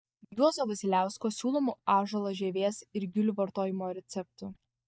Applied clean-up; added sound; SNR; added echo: neural mask model DeepFilterNet 3.